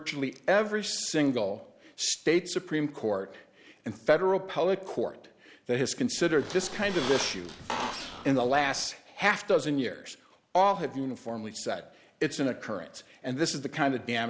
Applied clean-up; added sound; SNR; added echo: none; Squeak; 8 dB; none.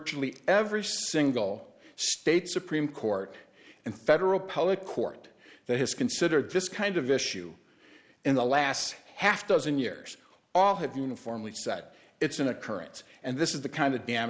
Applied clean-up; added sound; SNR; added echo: none; none; none; none.